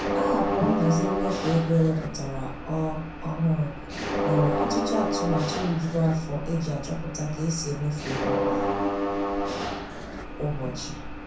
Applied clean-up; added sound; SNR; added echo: none; Mechanisms; 1 dB; reverberation time 0.5 s.